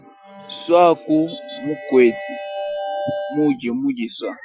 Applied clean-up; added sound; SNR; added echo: classical method Wiener filter.